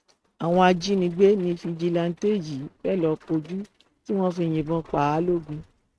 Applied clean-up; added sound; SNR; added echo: neural mask model RNNoise.